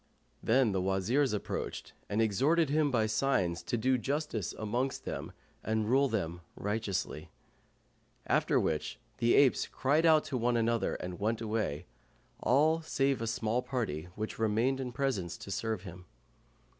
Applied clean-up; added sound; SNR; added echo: none; none; none; none.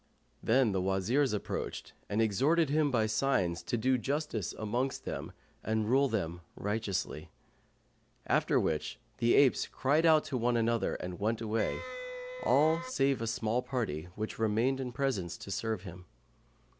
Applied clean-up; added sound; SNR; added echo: none; Wind instrument, woodwind instrument; 10 dB; none.